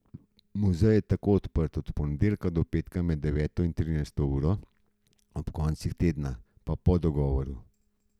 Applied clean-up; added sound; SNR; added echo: none; none; none; none.